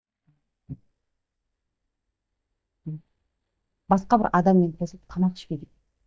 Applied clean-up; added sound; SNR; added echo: neural mask model DeepFilterNet 3.